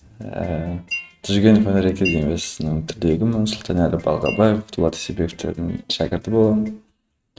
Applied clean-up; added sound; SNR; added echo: neural mask model RNNoise.